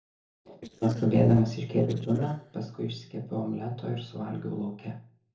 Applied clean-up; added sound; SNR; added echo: neural separator model SepFormer DNS4.